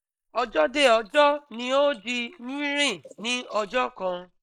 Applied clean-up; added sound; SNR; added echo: neural mask model Resemble Enhance denoiser.